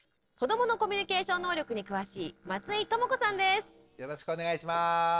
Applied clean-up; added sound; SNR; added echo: neural separator model SepFormer DNS4.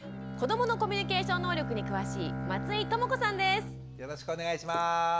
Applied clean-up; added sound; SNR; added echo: none; Bowed string instrument; 6 dB; none.